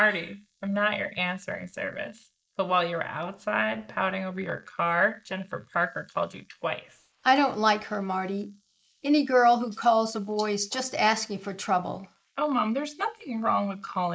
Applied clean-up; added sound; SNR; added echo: neural mask model Resemble Enhance denoiser.